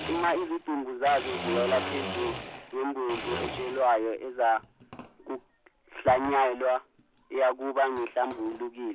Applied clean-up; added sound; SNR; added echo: none; Domestic sounds, home sounds; 11 dB; none.